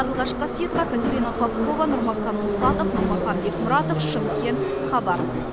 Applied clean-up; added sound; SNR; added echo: none; Subway, metro, underground; -1 dB; none.